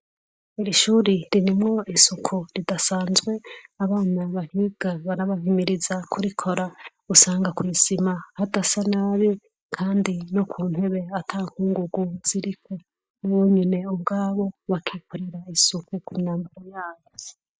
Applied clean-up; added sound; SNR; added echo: neural mask model DeepFilterNet 3.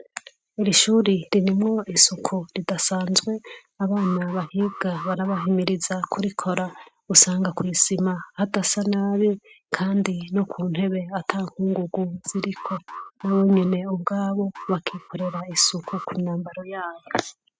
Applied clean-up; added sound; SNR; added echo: neural mask model RNNoise.